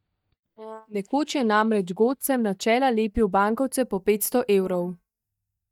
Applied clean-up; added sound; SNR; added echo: neural mask model DeepFilterNet 3.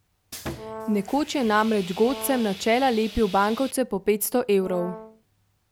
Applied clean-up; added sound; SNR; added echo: none; Brass instrument + Sawing; 14 dB; none.